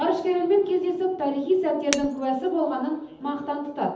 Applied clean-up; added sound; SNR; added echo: none; Shatter; 12 dB; reverberation time 0.8 s.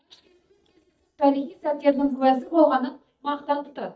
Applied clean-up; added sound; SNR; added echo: neural mask model DeepFilterNet 3.